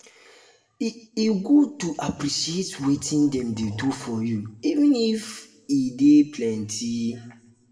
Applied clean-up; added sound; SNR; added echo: none; none; none; reverberation time 0.6 s.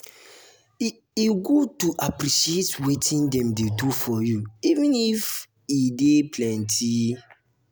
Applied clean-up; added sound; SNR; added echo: none; none; none; none.